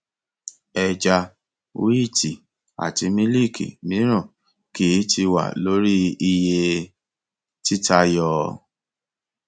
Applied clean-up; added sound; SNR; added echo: none; none; none; none.